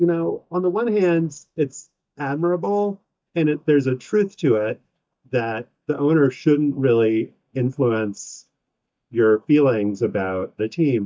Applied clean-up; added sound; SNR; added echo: neural mask model DeepFilterNet 3.